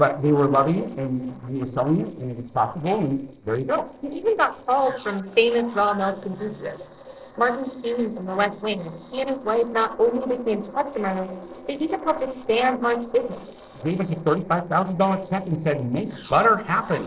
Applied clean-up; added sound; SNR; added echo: neural separator model SepFormer DNS4.